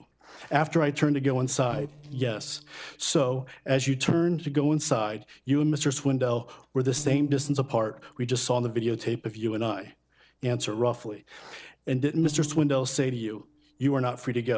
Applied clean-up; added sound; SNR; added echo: neural separator model SepFormer DNS4.